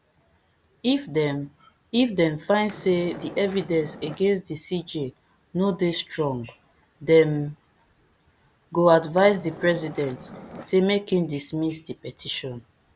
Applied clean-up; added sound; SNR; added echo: none; Skateboard; 16 dB; none.